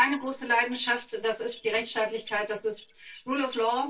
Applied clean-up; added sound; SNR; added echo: neural separator model SepFormer DNS4.